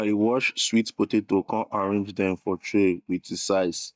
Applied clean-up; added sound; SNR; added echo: neural mask model DeepFilterNet 3.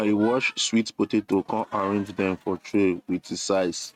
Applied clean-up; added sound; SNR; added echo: neural mask model RNNoise.